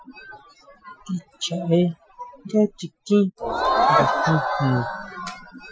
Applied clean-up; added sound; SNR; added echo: classical method Wiener filter.